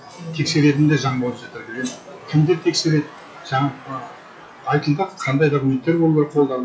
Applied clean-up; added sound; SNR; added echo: classical method WPE with log-MMSE.